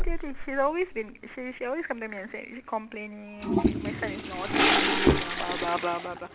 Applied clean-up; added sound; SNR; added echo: none; Thump, thud + Toilet flush; -4 dB; none.